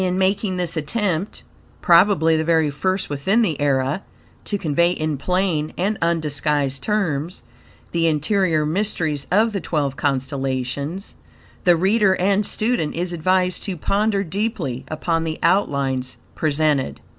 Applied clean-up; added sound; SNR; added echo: none; none; none; none.